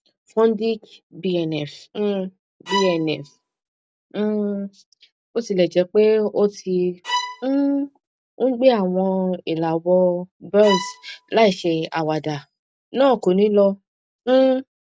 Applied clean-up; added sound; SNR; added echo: none; Bowed string instrument; 8 dB; none.